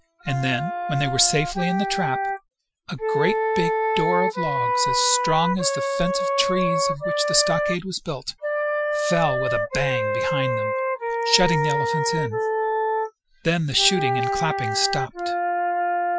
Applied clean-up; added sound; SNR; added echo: classical method Wiener filter.